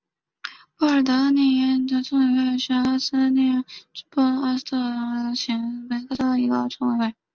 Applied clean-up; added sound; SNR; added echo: none; none; none; none.